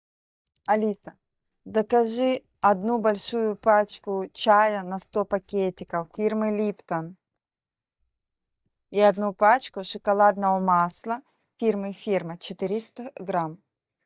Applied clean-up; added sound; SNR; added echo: neural mask model DeepFilterNet 3.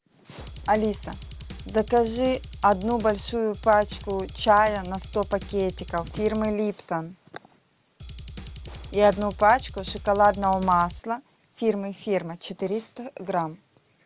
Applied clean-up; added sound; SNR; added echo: none; Drum kit; 13 dB; none.